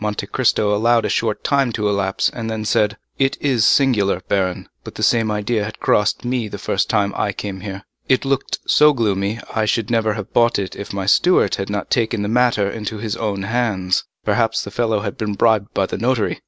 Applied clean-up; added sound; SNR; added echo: none; none; none; none.